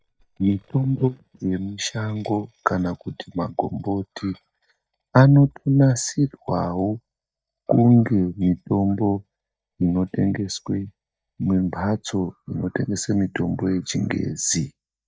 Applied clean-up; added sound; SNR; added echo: neural mask model DeepFilterNet 3.